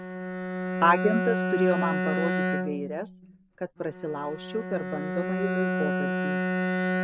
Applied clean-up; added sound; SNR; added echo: none; Bowed string instrument; -1 dB; none.